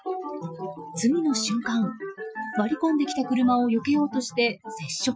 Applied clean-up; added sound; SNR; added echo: classical method Wiener filter.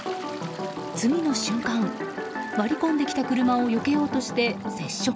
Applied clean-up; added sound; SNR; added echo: none; Toilet flush; 18 dB; none.